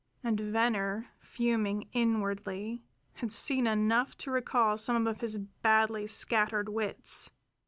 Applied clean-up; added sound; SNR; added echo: none; none; none; none.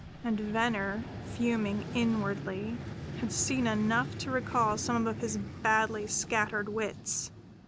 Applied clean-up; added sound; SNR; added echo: none; Vehicle; 9 dB; none.